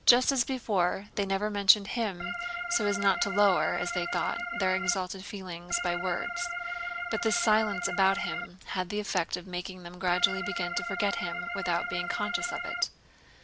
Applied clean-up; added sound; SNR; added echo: none; Organ; 4 dB; none.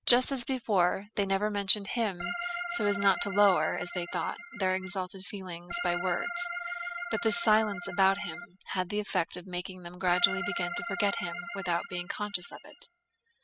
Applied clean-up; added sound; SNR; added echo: classical method spectral subtraction.